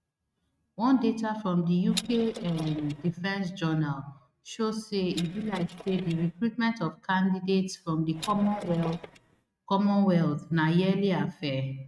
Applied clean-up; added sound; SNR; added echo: neural mask model RNNoise.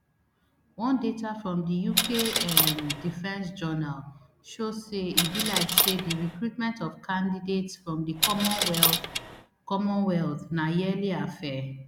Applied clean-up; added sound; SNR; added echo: none; Coin (dropping); -3 dB; none.